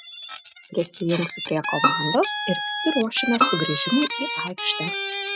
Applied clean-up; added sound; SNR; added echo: classical method Wiener filter.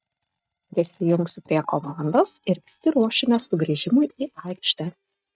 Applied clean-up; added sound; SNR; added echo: neural mask model DeepFilterNet 3.